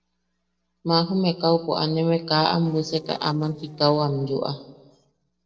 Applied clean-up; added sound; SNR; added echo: neural separator model SepFormer DNS4.